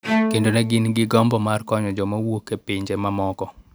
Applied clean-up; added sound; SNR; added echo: none; Bowed string instrument; 7 dB; none.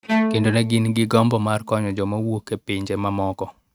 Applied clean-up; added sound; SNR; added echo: neural mask model RNNoise.